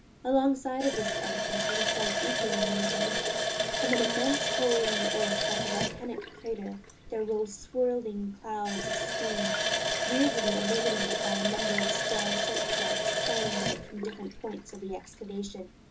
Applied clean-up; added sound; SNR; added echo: none; Water tap, faucet; -2 dB; reverberation time 0.2 s.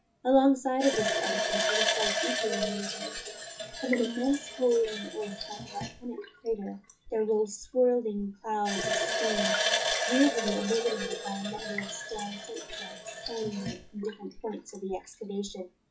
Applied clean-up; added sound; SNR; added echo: classical method WPE with log-MMSE.